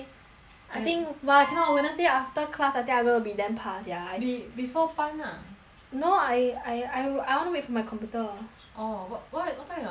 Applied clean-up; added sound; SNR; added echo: none; Wind instrument, woodwind instrument; 8 dB; none.